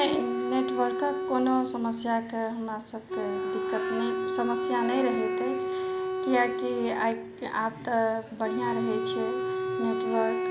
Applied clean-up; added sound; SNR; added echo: none; Wind instrument, woodwind instrument; 2 dB; none.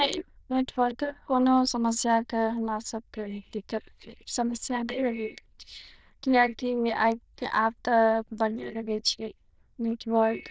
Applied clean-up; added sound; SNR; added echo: neural diffusion model UNIVERSE++.